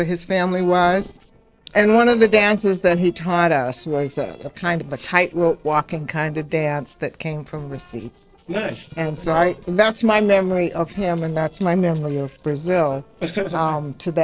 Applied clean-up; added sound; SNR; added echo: neural separator model SepFormer DNS4.